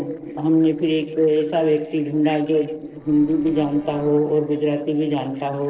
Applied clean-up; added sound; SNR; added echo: neural separator model SepFormer DNS4.